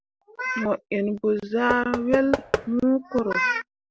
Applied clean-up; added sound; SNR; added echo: none; Knock / Wood; 7 dB; none.